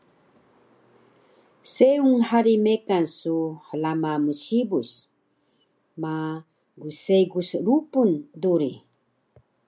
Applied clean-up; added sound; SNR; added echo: none; none; none; none.